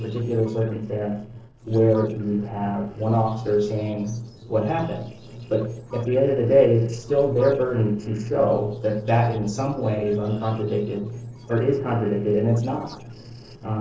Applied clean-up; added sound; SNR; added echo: neural separator model SepFormer DNS4.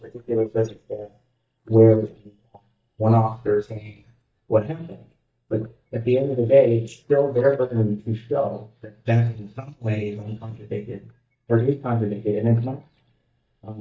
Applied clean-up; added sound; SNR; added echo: neural mask model DeepFilterNet 3.